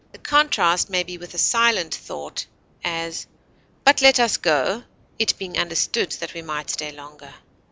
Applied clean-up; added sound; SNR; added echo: none; none; none; none.